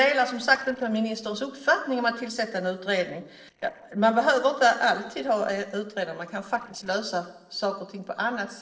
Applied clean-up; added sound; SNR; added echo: neural separator model SepFormer DNS4.